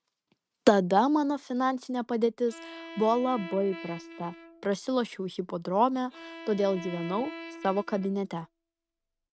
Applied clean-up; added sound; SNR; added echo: neural mask model RNNoise.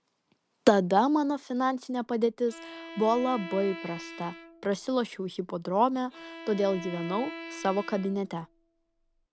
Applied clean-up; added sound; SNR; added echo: none; Bowed string instrument; 15 dB; none.